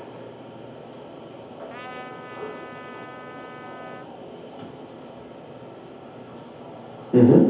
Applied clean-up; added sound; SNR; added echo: none; Trumpet; 17 dB; reverberation time 0.7 s.